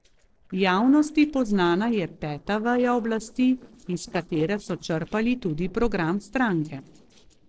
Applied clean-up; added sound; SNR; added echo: neural separator model SepFormer DNS4.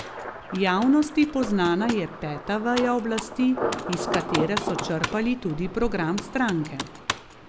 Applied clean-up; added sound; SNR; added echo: none; Thunder + Computer keyboard; 7 dB; none.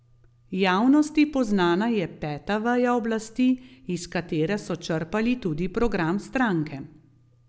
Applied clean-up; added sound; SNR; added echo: none; none; none; none.